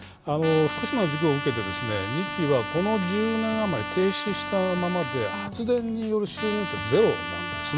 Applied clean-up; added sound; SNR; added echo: none; Trumpet; 7 dB; none.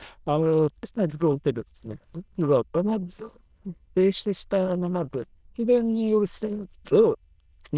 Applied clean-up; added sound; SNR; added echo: neural diffusion model UNIVERSE++.